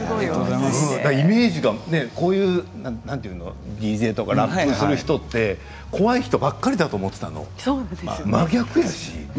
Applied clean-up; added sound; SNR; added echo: none; none; none; none.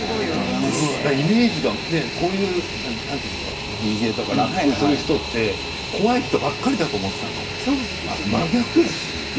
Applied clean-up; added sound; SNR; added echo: none; Fixed-wing aircraft, airplane; 7 dB; reverberation time 0.2 s.